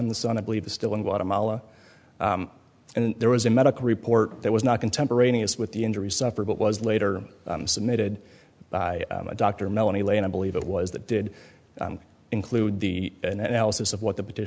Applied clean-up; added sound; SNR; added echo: none; none; none; none.